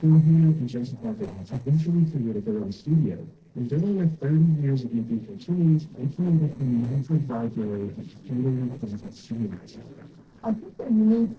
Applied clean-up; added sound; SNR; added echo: neural separator model SepFormer DNS4.